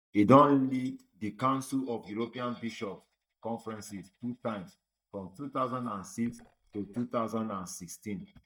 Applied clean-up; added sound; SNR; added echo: neural mask model DeepFilterNet 3.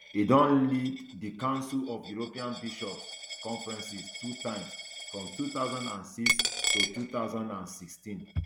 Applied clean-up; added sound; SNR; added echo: none; Coin (dropping); 5 dB; none.